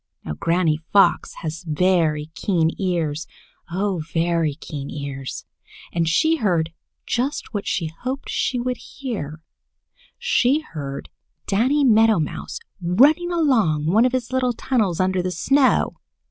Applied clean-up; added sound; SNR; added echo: none; none; none; none.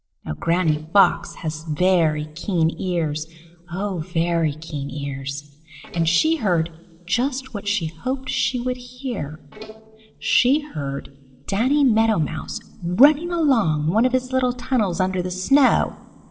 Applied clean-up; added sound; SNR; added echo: neural separator model SepFormer DNS4.